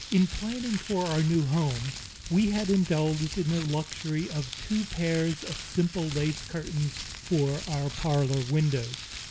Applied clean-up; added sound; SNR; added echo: none; Crumpling, crinkling; 12 dB; none.